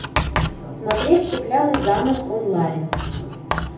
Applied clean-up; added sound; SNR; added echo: none; Writing; 5 dB; reverberation time 0.7 s.